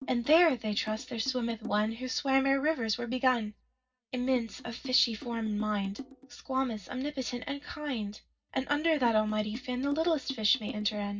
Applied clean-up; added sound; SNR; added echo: neural separator model SepFormer DNS4.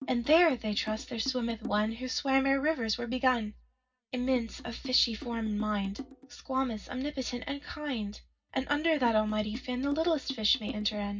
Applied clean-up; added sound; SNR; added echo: none; Drum; 15 dB; reverberation time 0.4 s.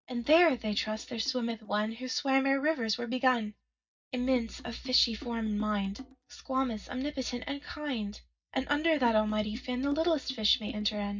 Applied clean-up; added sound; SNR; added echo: neural mask model DeepFilterNet 3.